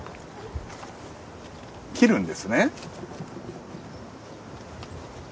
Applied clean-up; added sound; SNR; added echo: none; none; none; none.